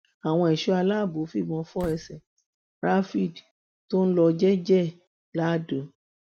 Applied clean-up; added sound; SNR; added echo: none; Slam; 18 dB; none.